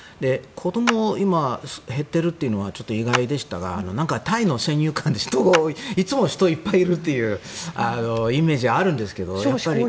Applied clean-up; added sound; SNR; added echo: none; Clapping; 10 dB; none.